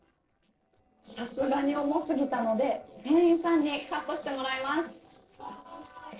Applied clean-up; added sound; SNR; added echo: neural separator model SepFormer DNS4.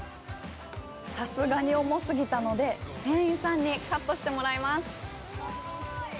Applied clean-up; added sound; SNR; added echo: none; none; none; none.